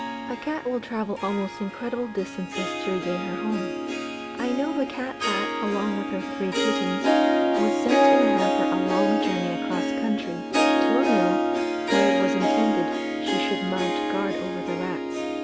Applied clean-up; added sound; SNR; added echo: none; Harp; -5 dB; none.